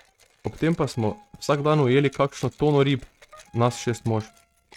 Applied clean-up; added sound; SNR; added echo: neural mask model RNNoise.